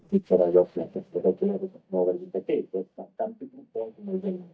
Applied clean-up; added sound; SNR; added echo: neural mask model DeepFilterNet 3.